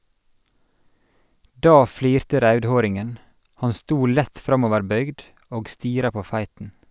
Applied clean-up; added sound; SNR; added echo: none; none; none; none.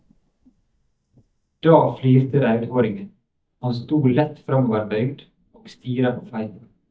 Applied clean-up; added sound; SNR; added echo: neural mask model DeepFilterNet 3.